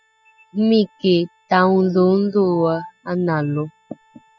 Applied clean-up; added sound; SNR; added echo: classical method spectral subtraction.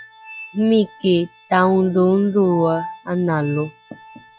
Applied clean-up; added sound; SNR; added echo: classical method log-MMSE.